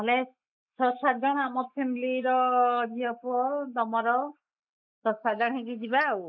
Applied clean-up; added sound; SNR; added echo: neural mask model Resemble Enhance denoiser.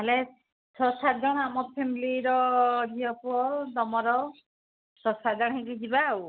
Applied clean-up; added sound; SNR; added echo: none; none; none; none.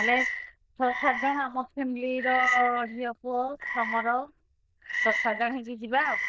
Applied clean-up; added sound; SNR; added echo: neural diffusion model UNIVERSE++.